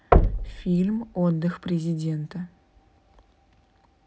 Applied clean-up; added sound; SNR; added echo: none; Knock; -2 dB; none.